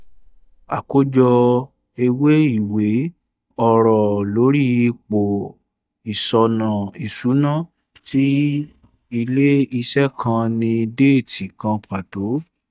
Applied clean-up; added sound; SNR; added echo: neural mask model DeepFilterNet 3.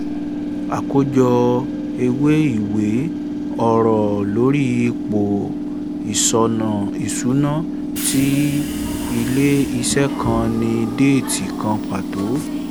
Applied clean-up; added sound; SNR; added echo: none; Subway, metro, underground / Train; 5 dB; none.